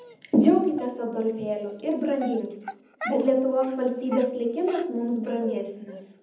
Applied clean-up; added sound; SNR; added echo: none; Dog; 16 dB; reverberation time 0.8 s.